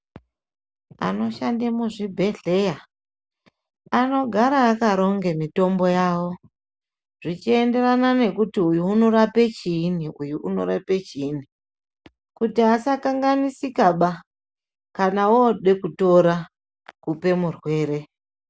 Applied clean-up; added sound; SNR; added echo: none; none; none; none.